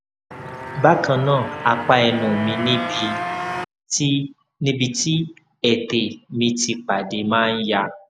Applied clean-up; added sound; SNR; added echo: none; Motorcycle; 7 dB; none.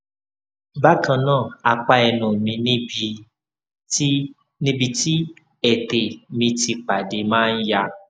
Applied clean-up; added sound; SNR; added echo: none; none; none; none.